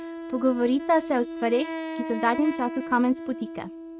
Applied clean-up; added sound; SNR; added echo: neural mask model RNNoise.